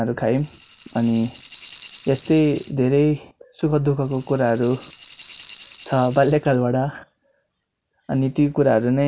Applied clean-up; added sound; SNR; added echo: none; Rattle (instrument); 11 dB; none.